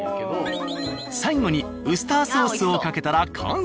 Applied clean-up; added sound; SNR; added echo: none; none; none; none.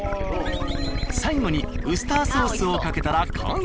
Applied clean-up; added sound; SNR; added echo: none; Gurgling / Liquid; 2 dB; none.